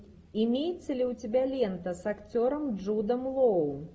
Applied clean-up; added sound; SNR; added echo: none; none; none; none.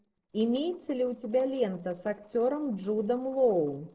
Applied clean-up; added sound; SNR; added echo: neural separator model SepFormer DNS4.